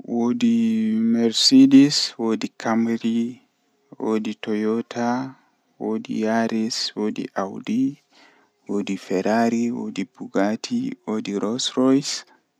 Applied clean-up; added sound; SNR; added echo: none; none; none; none.